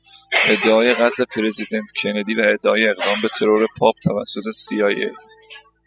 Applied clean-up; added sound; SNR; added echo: classical method spectral subtraction.